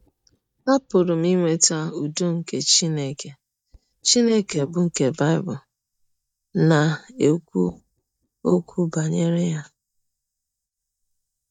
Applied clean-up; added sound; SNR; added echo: neural mask model DeepFilterNet 3.